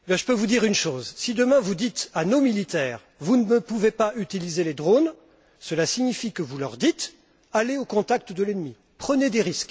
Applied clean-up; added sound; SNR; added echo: none; none; none; none.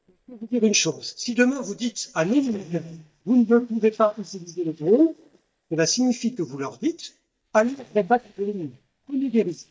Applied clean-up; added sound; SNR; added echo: neural mask model DeepFilterNet 3.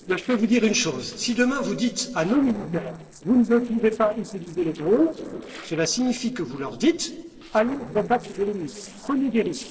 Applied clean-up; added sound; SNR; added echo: neural separator model SepFormer DNS4.